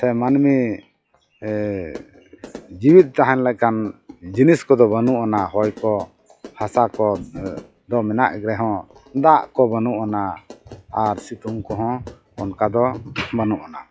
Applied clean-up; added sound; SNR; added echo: classical method log-MMSE.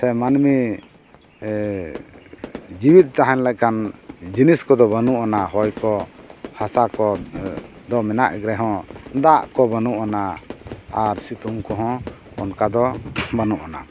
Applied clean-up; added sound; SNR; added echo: none; Fire / Fireworks; 18 dB; none.